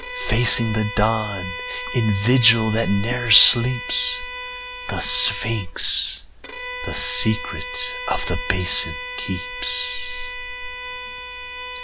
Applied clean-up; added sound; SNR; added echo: none; Bowed string instrument; 8 dB; none.